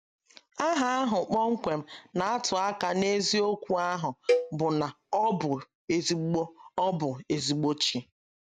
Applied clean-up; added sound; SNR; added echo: none; Cowbell; 4 dB; none.